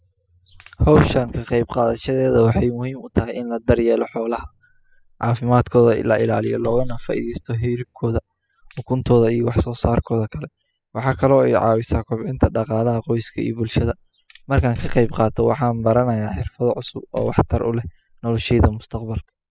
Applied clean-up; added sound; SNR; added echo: classical method spectral subtraction.